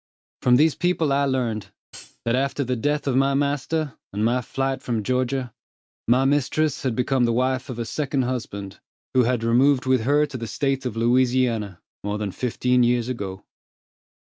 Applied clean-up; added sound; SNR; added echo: none; Hi-hat; 20 dB; none.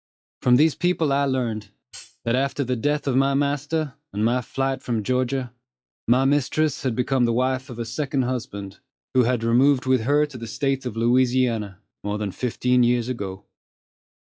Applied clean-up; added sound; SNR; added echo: classical method log-MMSE.